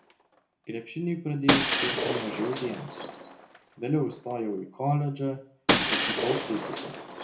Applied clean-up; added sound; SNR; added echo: none; Shatter; -2 dB; reverberation time 0.3 s.